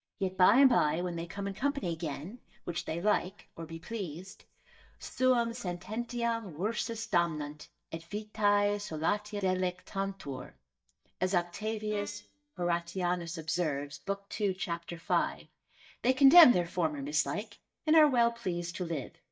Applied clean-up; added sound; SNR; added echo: neural mask model DeepFilterNet 3.